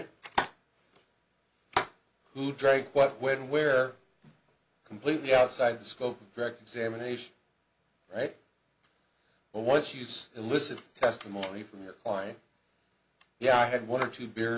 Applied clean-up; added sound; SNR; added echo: none; none; none; none.